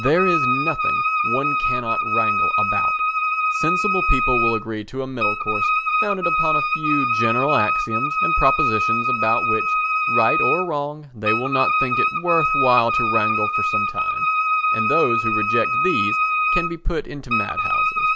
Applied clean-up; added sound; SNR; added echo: none; Wind instrument, woodwind instrument; -4 dB; none.